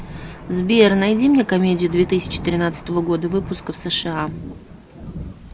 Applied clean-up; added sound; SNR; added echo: none; Thunder; 14 dB; none.